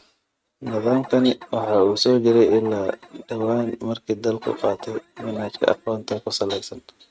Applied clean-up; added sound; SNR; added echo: neural mask model RNNoise.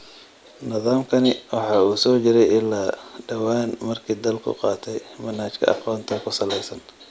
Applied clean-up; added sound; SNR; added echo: none; none; none; none.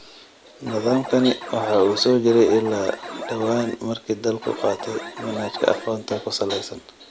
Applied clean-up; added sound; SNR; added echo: none; Alarm; 11 dB; none.